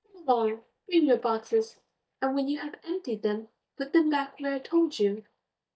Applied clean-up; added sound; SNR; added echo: neural mask model DeepFilterNet 3.